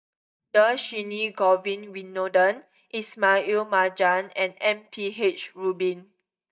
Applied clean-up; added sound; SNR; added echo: neural mask model DeepFilterNet 3.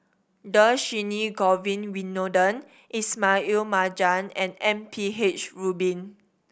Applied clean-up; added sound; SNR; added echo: none; none; none; none.